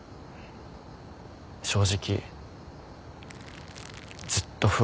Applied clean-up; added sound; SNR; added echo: none; Crackle; 18 dB; none.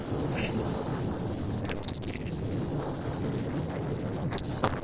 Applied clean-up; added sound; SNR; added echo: neural separator model SepFormer DNS4.